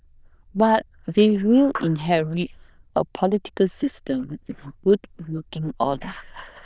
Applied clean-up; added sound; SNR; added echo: neural diffusion model UNIVERSE++.